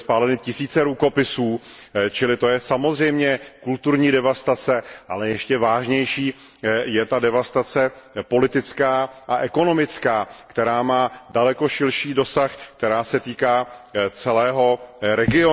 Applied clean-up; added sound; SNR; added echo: none; none; none; none.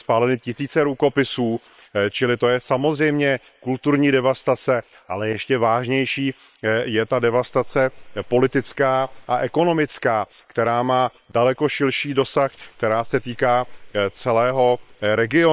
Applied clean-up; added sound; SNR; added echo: neural separator model SepFormer WHAM!.